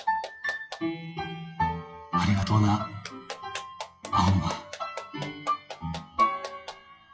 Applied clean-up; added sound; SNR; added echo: classical method WPE with log-MMSE.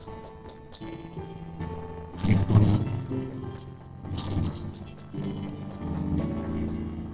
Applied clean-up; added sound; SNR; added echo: neural separator model SepFormer DNS4.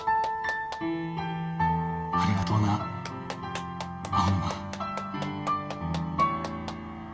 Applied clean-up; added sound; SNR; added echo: none; Clapping; 15 dB; reverberation time 2.1 s.